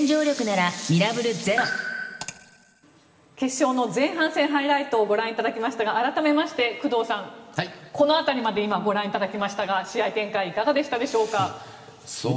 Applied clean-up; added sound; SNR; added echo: none; none; none; reverberation time 1.9 s.